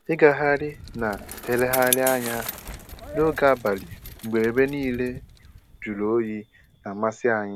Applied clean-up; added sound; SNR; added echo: none; Bicycle; 12 dB; none.